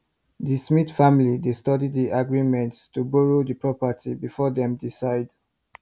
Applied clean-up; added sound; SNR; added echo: none; none; none; none.